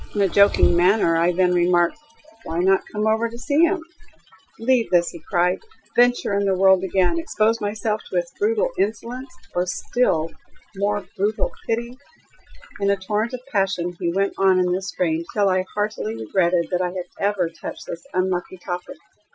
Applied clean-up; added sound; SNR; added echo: classical method Wiener filter.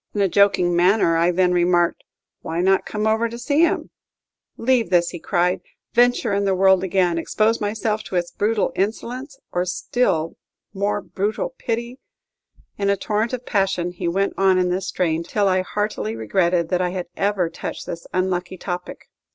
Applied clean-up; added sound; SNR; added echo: none; none; none; none.